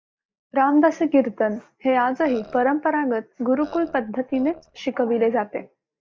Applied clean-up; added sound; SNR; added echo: neural mask model DeepFilterNet 3.